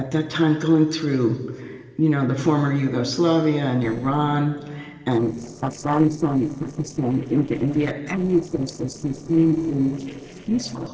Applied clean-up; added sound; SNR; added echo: neural separator model SepFormer DNS4.